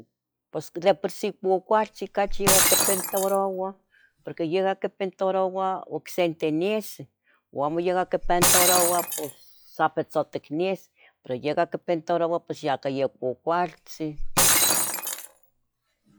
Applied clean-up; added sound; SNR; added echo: classical method log-MMSE.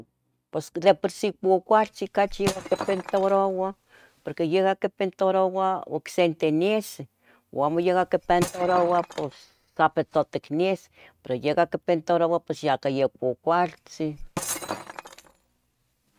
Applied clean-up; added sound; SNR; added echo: neural mask model RNNoise.